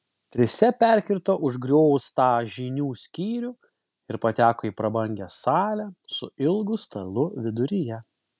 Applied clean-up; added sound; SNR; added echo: none; none; none; none.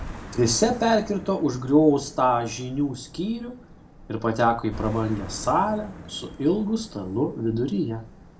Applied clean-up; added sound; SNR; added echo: none; Car passing by; 16 dB; reverberation time 0.3 s.